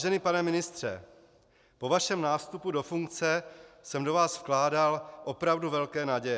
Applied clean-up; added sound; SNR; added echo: none; none; none; none.